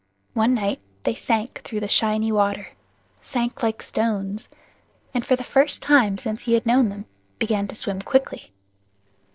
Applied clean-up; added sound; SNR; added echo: neural separator model SepFormer DNS4.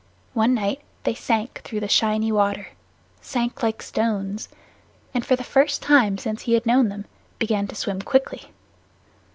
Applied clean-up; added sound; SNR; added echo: none; none; none; none.